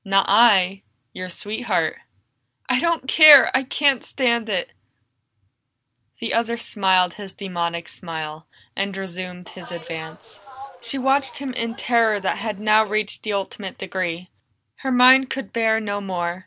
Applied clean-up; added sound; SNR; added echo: none; Bus; 18 dB; none.